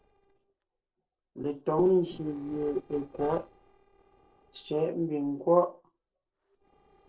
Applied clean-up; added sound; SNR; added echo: neural separator model SepFormer DNS4.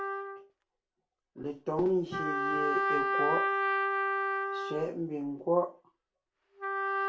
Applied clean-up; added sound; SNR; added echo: none; Trumpet; -2 dB; reverberation time 0.3 s.